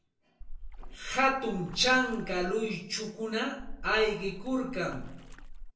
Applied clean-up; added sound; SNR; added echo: none; Splash, splatter; 10 dB; reverberation time 0.3 s.